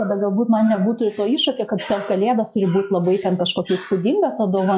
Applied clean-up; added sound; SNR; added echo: classical method log-MMSE.